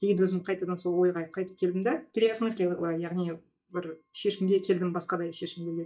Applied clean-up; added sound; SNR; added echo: neural mask model DeepFilterNet 3.